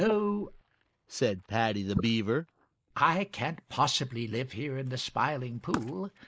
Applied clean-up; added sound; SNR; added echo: neural mask model Resemble Enhance denoiser.